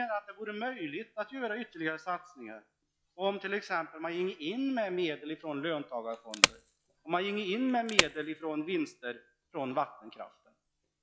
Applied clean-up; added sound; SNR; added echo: classical method log-MMSE.